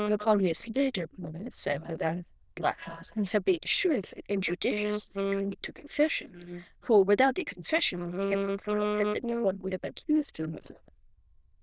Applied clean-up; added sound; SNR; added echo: neural diffusion model UNIVERSE++.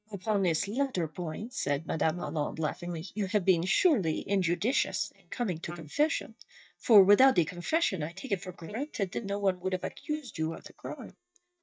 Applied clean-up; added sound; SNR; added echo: neural mask model DeepFilterNet 3.